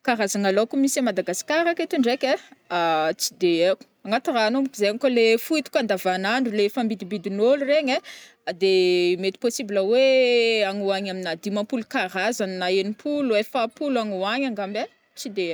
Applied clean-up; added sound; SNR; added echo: none; none; none; none.